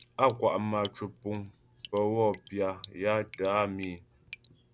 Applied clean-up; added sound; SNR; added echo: none; Drip; 20 dB; none.